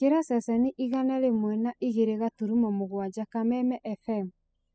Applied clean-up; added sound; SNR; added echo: classical method spectral subtraction.